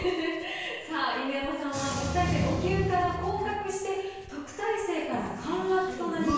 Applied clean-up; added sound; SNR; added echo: none; Writing; 19 dB; reverberation time 1.0 s.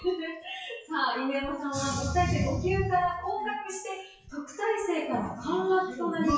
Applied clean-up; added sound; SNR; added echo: classical method WPE with log-MMSE.